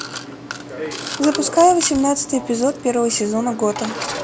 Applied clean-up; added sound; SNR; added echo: none; Mechanisms; 10 dB; none.